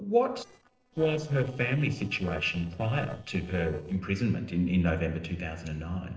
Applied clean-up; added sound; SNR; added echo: neural separator model SepFormer DNS4.